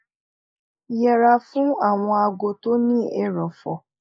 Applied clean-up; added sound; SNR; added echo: neural mask model Resemble Enhance denoiser.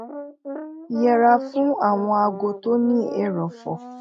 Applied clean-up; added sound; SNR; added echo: neural mask model RNNoise.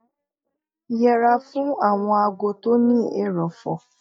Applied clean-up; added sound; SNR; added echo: neural mask model DeepFilterNet 3.